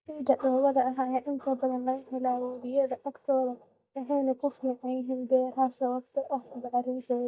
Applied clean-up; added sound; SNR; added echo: neural mask model DeepFilterNet 3.